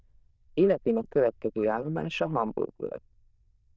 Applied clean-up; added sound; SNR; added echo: neural diffusion model UNIVERSE++.